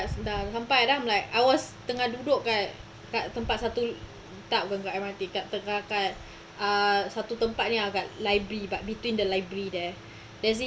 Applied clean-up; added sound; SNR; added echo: none; none; none; none.